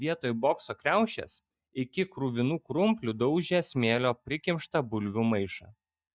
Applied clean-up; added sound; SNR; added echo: neural mask model DeepFilterNet 3.